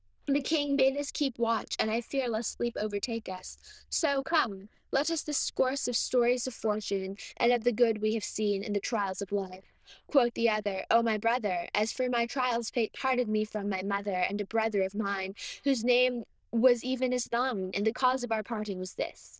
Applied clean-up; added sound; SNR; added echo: neural diffusion model UNIVERSE++.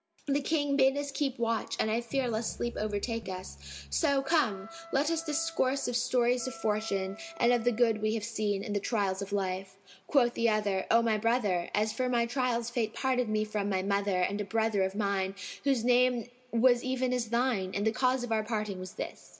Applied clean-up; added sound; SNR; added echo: none; Piano + Wind instrument, woodwind instrument; 19 dB; none.